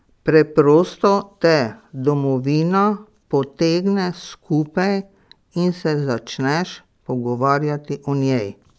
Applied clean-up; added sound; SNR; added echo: none; none; none; none.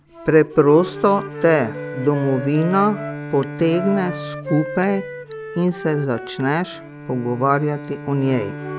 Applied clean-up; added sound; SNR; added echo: none; Wind instrument, woodwind instrument + Bowed string instrument; 11 dB; none.